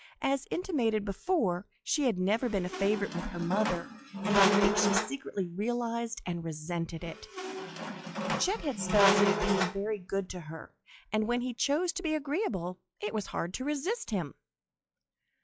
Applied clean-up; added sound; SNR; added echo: classical method log-MMSE.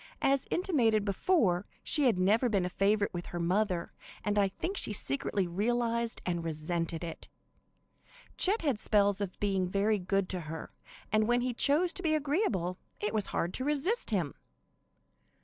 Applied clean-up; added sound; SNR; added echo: none; none; none; none.